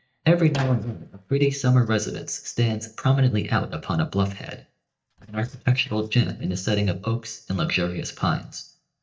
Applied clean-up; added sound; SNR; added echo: neural mask model DeepFilterNet 3.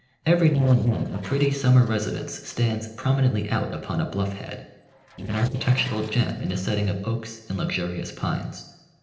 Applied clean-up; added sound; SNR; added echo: neural separator model SepFormer DNS4.